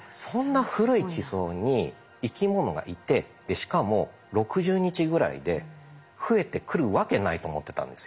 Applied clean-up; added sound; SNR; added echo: none; none; none; none.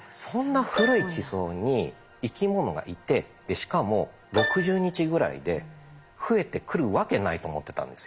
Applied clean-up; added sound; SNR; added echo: none; Keyboard (musical); 9 dB; none.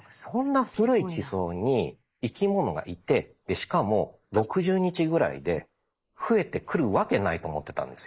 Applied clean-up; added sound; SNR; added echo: neural mask model Resemble Enhance denoiser.